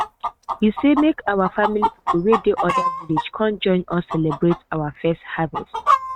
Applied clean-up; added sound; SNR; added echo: neural mask model RNNoise.